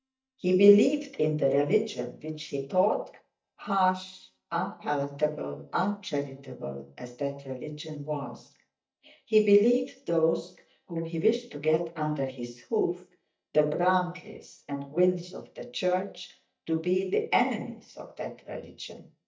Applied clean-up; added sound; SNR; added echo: neural mask model DeepFilterNet 3.